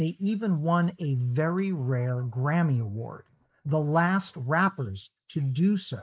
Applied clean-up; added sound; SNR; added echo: neural mask model Resemble Enhance denoiser.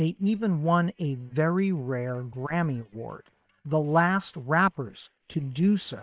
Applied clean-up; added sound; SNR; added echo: neural separator model SepFormer WHAM!.